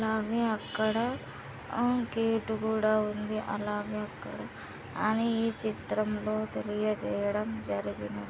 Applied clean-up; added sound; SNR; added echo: none; none; none; none.